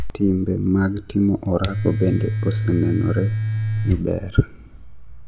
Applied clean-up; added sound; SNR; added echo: none; Domestic sounds, home sounds; 4 dB; none.